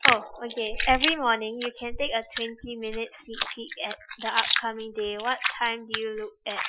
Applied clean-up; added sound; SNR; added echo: classical method Wiener filter.